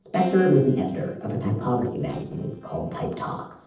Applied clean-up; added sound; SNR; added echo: neural separator model SepFormer DNS4.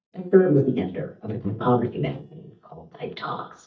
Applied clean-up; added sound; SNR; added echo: neural mask model DeepFilterNet 3.